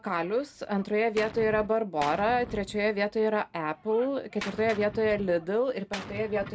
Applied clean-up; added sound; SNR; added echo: none; Gunshot, gunfire; 15 dB; none.